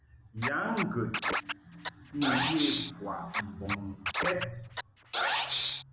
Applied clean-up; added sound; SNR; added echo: none; Scratching (performance technique); -3 dB; none.